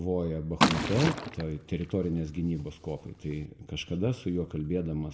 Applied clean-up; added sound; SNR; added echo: none; Liquid; 1 dB; reverberation time 0.9 s.